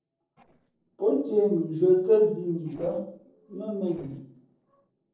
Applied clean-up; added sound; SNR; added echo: neural separator model SepFormer DNS4.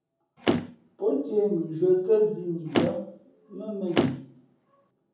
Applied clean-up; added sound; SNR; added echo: none; Motor vehicle (road); 2 dB; reverberation time 0.7 s.